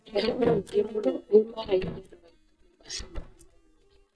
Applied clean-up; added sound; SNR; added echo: neural mask model DeepFilterNet 3.